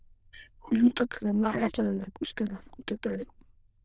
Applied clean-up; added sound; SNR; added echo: neural diffusion model UNIVERSE++.